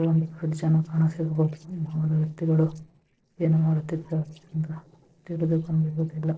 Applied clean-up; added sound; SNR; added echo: neural separator model SepFormer DNS4.